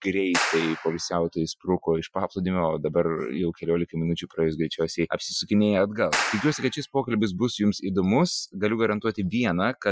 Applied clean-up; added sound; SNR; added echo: classical method Wiener filter.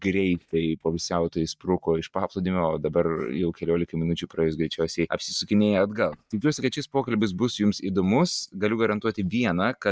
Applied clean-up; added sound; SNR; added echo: neural mask model DeepFilterNet 3.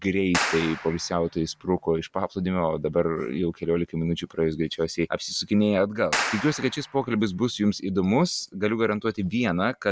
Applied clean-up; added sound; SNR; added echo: none; Clapping; 7 dB; none.